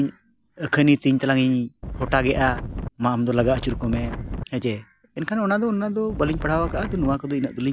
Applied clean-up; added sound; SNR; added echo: none; Wind; 7 dB; none.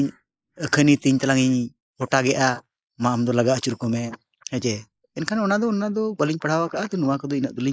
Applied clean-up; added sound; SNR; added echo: neural mask model Resemble Enhance denoiser.